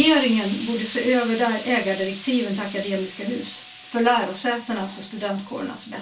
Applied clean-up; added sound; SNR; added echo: none; Explosion; 17 dB; reverberation time 0.2 s.